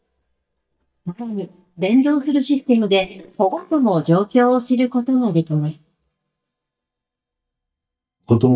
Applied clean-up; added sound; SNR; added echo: neural mask model DeepFilterNet 3.